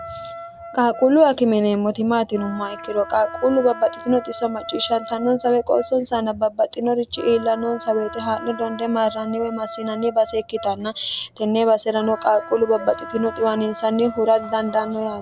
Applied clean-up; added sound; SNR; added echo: none; Wind instrument, woodwind instrument; 15 dB; none.